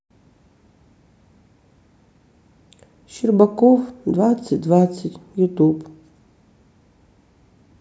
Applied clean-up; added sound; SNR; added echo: none; none; none; none.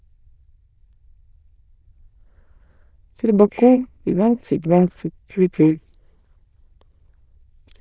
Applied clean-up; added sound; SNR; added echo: neural diffusion model UNIVERSE++.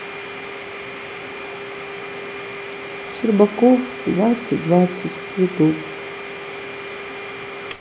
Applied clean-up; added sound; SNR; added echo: none; Domestic sounds, home sounds; 9 dB; none.